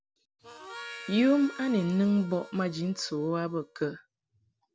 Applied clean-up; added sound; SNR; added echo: none; Harmonica; 17 dB; none.